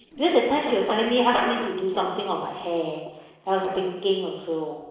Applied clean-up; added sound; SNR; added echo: neural separator model SepFormer DNS4.